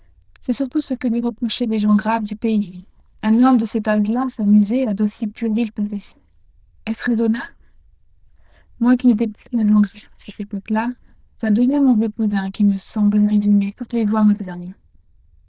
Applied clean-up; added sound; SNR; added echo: neural diffusion model UNIVERSE++.